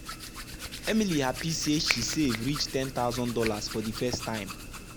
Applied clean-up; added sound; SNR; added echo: none; Hands; 7 dB; none.